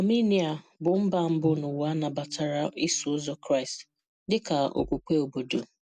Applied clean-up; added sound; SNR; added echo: none; Bowed string instrument + Bass drum; 16 dB; none.